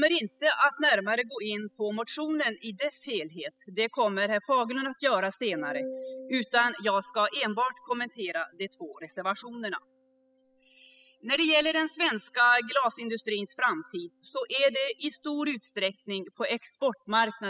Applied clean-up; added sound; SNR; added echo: classical method spectral subtraction.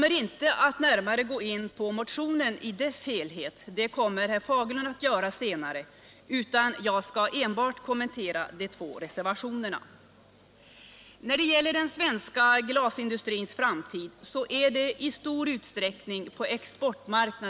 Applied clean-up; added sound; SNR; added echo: none; none; none; none.